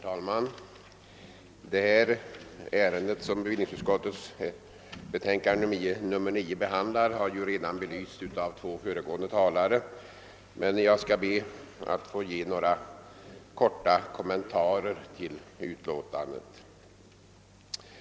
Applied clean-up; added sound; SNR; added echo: none; none; none; none.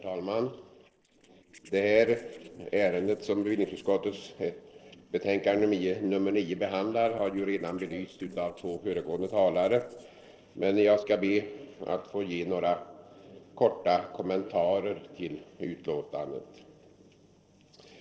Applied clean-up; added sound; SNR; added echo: neural separator model SepFormer DNS4.